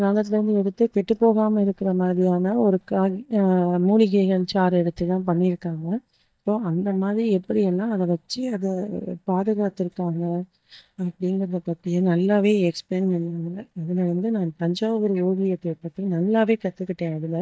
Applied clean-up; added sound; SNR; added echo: neural mask model DeepFilterNet 3.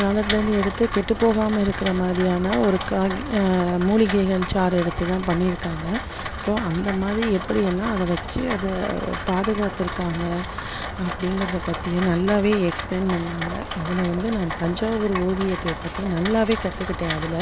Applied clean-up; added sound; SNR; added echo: none; Rain; 8 dB; none.